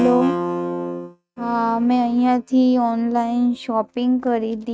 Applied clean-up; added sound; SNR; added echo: neural mask model RNNoise.